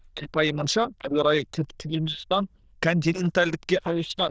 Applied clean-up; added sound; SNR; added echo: neural diffusion model UNIVERSE++.